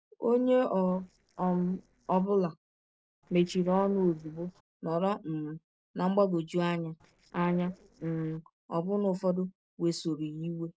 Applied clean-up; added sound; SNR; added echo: neural separator model SepFormer DNS4.